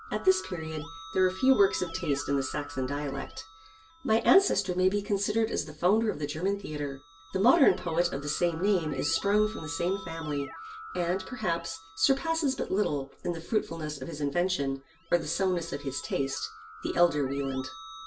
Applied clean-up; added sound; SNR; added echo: none; Keyboard (musical); 18 dB; reverberation time 0.1 s.